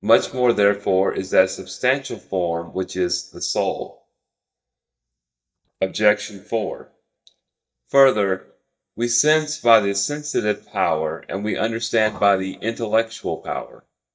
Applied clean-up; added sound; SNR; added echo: neural mask model DeepFilterNet 3.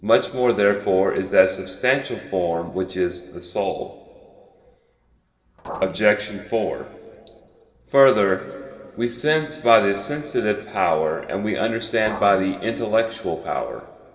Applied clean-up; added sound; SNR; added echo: neural separator model SepFormer DNS4.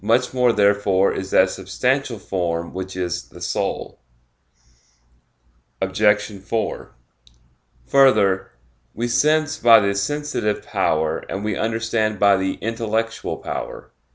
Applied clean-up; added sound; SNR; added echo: none; none; none; none.